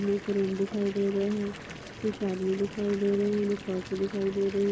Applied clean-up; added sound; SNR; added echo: none; Fill (with liquid) / Bathtub (filling or washing) / Water tap, faucet; 16 dB; none.